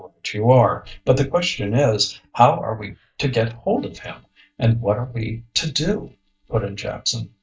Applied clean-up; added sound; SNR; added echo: neural mask model DeepFilterNet 3.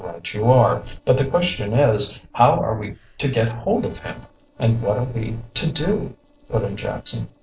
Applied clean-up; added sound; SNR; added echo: neural separator model SepFormer DNS4.